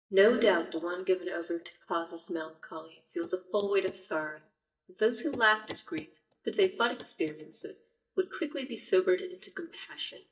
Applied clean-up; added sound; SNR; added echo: neural mask model DeepFilterNet 3.